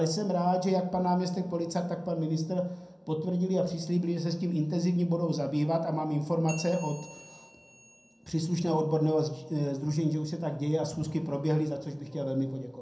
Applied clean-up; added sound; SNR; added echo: none; Bell; 20 dB; reverberation time 0.6 s.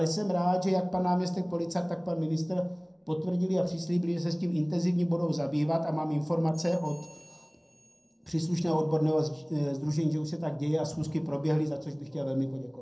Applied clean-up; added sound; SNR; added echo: neural separator model SepFormer DNS4.